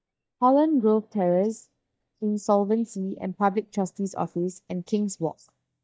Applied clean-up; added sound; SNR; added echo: neural mask model DeepFilterNet 3.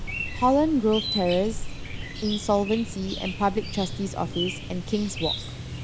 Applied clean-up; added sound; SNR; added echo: none; Chirp, tweet; 6 dB; none.